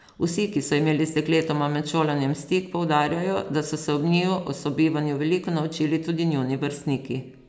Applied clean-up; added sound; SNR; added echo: none; none; none; none.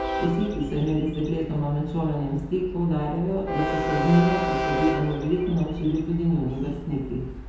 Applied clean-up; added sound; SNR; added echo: none; Train; 6 dB; reverberation time 1.0 s.